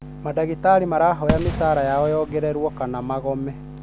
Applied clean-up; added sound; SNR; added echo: none; Fireworks; 8 dB; none.